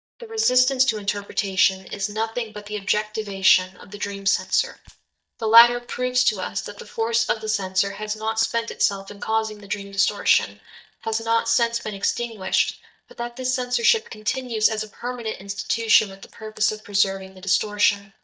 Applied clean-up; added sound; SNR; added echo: neural mask model DeepFilterNet 3.